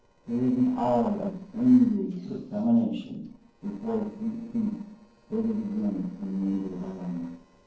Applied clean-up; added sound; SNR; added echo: neural separator model SepFormer DNS4.